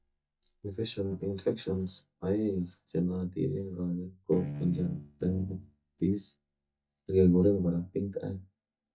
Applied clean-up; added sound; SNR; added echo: neural mask model DeepFilterNet 3.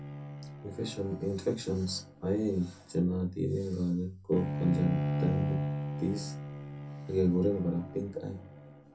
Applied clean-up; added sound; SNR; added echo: none; Bowed string instrument; 5 dB; reverberation time 0.3 s.